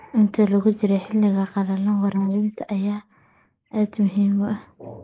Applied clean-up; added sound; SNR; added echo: neural mask model Resemble Enhance denoiser.